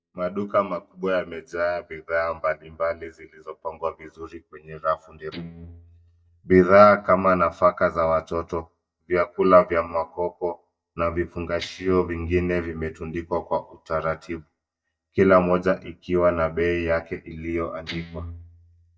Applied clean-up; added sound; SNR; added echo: neural mask model DeepFilterNet 3.